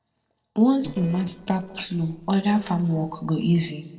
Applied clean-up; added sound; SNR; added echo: neural separator model SepFormer DNS4.